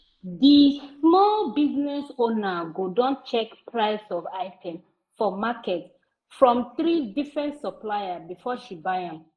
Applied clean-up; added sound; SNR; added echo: neural mask model Resemble Enhance denoiser.